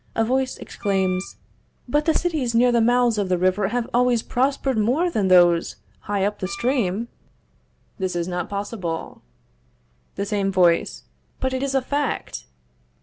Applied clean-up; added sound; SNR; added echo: none; Wind instrument, woodwind instrument; 16 dB; none.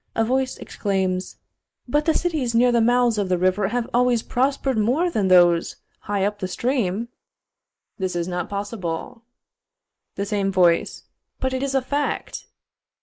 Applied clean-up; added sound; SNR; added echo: neural mask model Resemble Enhance denoiser.